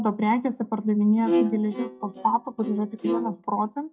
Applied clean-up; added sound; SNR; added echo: neural mask model DeepFilterNet 3.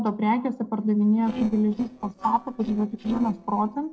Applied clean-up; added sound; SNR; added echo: neural separator model SepFormer DNS4.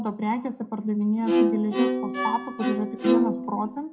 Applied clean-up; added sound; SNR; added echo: none; Bowed string instrument; -2 dB; reverberation time 0.2 s.